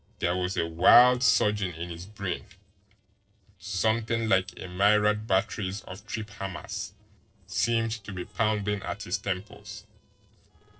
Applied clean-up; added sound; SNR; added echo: neural separator model SepFormer DNS4.